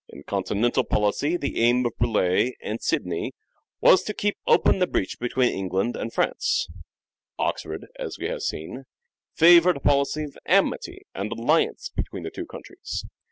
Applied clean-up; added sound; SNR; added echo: none; none; none; none.